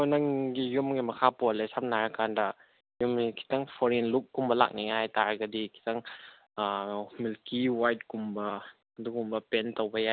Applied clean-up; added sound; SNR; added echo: none; none; none; none.